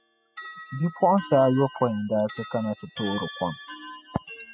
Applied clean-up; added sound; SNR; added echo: classical method spectral subtraction.